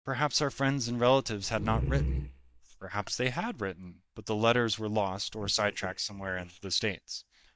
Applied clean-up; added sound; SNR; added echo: neural mask model DeepFilterNet 3.